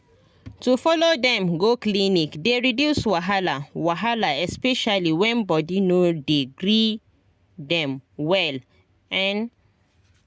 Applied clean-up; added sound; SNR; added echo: none; none; none; none.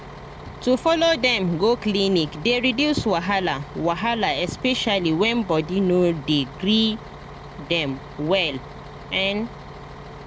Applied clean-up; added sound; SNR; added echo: none; Bus; 15 dB; none.